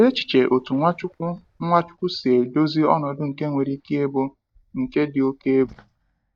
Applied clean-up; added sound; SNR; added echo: neural mask model DeepFilterNet 3.